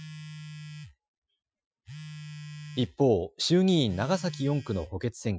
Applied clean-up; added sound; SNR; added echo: classical method Wiener filter.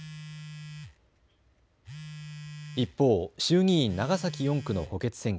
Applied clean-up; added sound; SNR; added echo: none; Telephone; 15 dB; none.